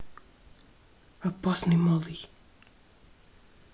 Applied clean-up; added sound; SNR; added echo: none; none; none; none.